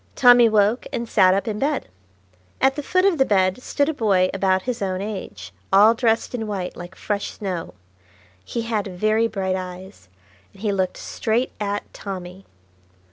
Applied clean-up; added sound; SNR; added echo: none; none; none; none.